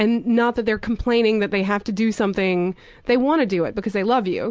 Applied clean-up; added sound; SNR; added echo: none; none; none; none.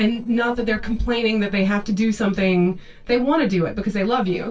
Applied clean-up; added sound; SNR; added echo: neural separator model SepFormer DNS4.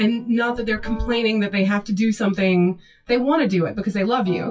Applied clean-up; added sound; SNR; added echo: classical method WPE with log-MMSE.